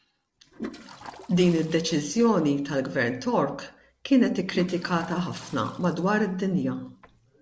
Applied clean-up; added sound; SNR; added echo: neural separator model SepFormer DNS4.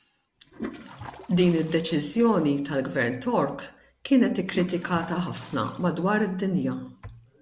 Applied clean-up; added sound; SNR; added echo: none; Toilet flush; 18 dB; none.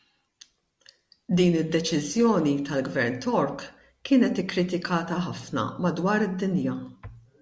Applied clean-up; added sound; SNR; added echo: none; none; none; none.